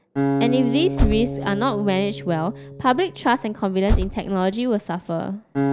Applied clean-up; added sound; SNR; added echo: none; Car + Acoustic guitar; 3 dB; none.